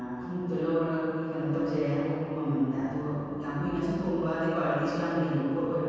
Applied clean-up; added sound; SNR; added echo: none; none; none; reverberation time 2.1 s.